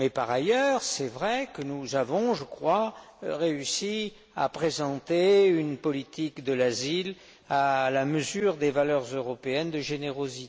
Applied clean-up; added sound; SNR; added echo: none; none; none; none.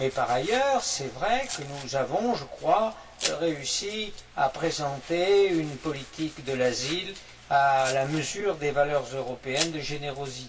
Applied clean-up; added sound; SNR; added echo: none; Domestic sounds, home sounds; 14 dB; reverberation time 0.2 s.